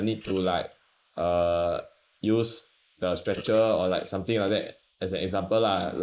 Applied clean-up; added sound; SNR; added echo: neural mask model Resemble Enhance denoiser.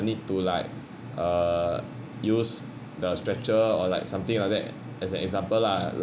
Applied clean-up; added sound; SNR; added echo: none; none; none; none.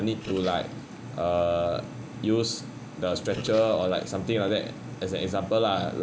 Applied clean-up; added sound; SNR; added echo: none; Gurgling; 19 dB; none.